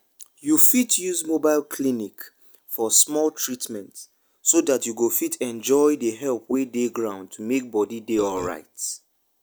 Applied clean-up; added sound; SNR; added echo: none; Burping, eructation; 13 dB; none.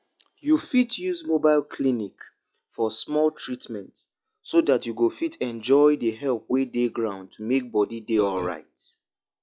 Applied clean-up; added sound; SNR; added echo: classical method log-MMSE.